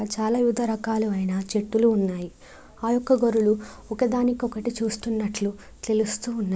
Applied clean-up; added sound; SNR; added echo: none; none; none; none.